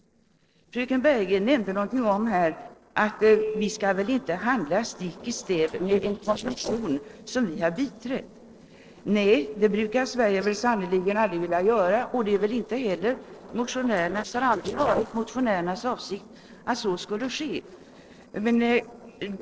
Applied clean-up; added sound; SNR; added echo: neural separator model SepFormer DNS4.